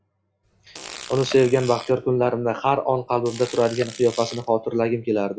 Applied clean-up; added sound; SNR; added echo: classical method log-MMSE.